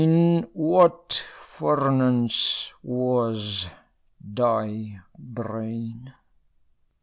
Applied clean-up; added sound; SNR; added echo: none; none; none; none.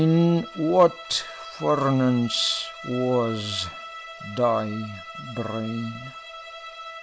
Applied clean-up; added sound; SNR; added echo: none; Bowed string instrument; 15 dB; none.